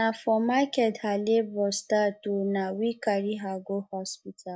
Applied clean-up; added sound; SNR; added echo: neural mask model DeepFilterNet 3.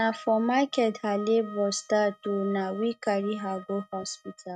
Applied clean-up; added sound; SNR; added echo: neural mask model RNNoise.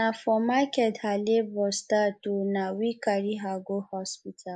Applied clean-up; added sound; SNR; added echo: neural mask model Resemble Enhance denoiser.